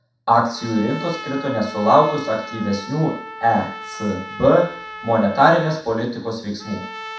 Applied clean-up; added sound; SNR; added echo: none; Trumpet; 14 dB; reverberation time 0.7 s.